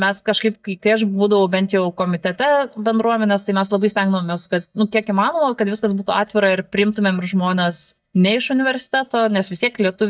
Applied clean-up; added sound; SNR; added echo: neural mask model DeepFilterNet 3.